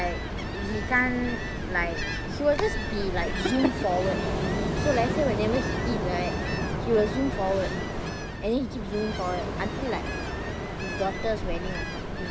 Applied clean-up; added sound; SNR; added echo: none; Ocean; 3 dB; none.